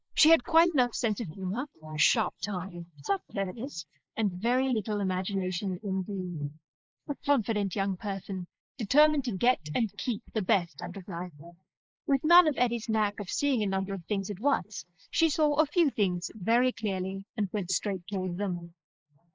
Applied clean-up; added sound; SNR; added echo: neural mask model Resemble Enhance denoiser.